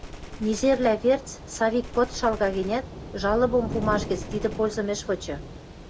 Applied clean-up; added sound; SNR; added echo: none; Gunshot, gunfire + Thunder / Rain; 10 dB; none.